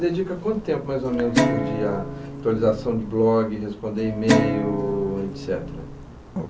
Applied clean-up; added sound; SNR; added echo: none; Guitar; 2 dB; none.